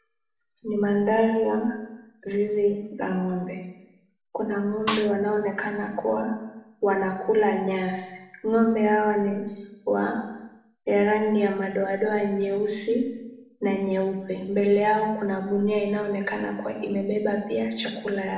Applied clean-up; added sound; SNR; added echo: none; Snare drum; 6 dB; reverberation time 0.8 s.